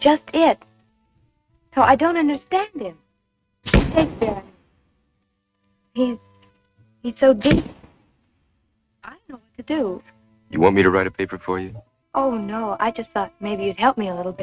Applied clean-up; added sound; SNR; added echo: neural mask model RNNoise.